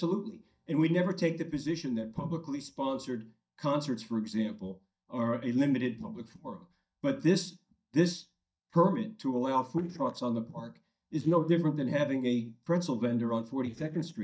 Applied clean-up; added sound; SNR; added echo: neural mask model DeepFilterNet 3.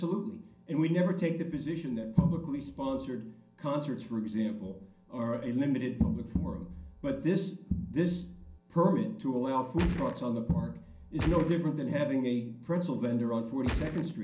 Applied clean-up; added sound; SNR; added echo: none; Gunshot, gunfire; 4 dB; reverberation time 0.6 s.